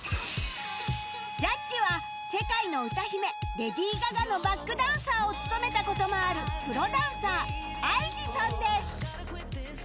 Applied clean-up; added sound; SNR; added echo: none; Wind instrument, woodwind instrument; 9 dB; none.